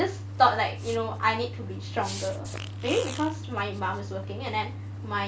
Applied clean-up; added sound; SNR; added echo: none; Fart; 17 dB; none.